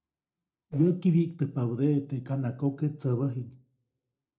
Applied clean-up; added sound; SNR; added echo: neural separator model SepFormer DNS4.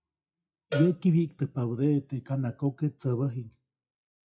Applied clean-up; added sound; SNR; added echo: classical method WPE with log-MMSE.